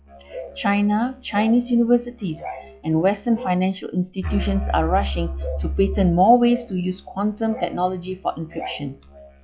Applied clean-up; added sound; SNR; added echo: classical method log-MMSE.